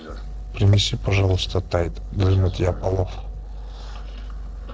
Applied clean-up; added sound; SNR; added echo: neural separator model SepFormer DNS4.